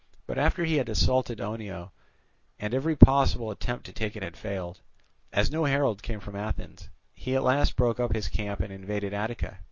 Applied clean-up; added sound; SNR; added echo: none; none; none; none.